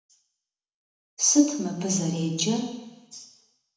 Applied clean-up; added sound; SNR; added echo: none; none; none; reverberation time 0.9 s.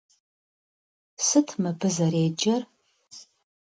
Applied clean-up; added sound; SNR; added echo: none; none; none; none.